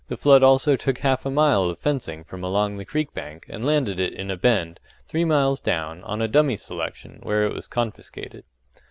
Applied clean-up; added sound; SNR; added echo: none; none; none; none.